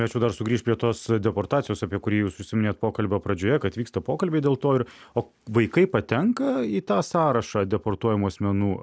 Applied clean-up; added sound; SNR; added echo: none; none; none; none.